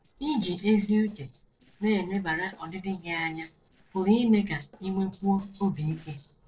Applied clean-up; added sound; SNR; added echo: neural separator model SepFormer DNS4.